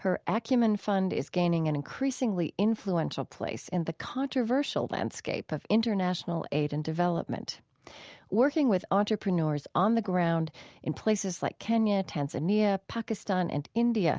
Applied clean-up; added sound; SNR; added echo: none; none; none; none.